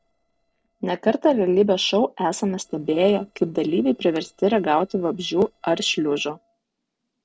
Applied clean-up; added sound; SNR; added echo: neural separator model SepFormer DNS4.